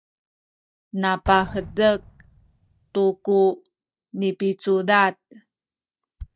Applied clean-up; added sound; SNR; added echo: neural mask model DeepFilterNet 3.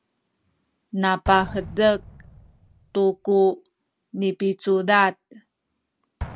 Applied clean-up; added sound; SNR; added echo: none; Explosion; 18 dB; none.